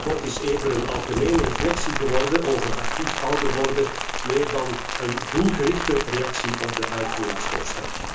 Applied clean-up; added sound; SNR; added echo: none; Rain; 2 dB; reverberation time 0.8 s.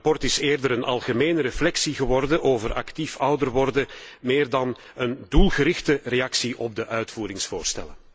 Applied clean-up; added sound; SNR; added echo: none; none; none; none.